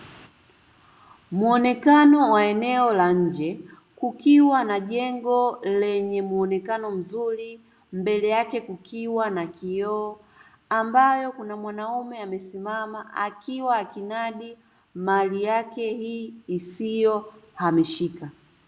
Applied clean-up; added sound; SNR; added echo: none; none; none; none.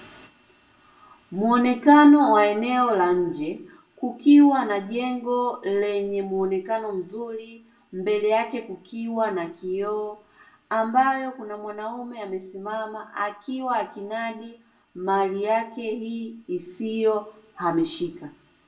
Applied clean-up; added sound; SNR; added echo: none; none; none; reverberation time 0.2 s.